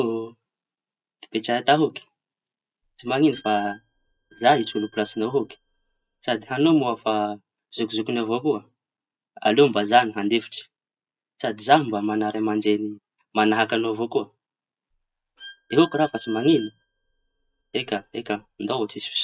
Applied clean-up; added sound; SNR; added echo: neural mask model RNNoise.